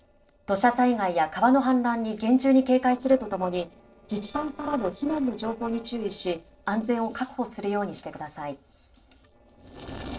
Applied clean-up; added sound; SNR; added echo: neural separator model SepFormer DNS4.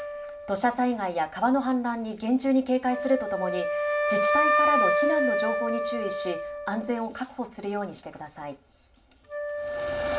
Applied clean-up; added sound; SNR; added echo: none; Wind instrument, woodwind instrument; 0 dB; reverberation time 0.3 s.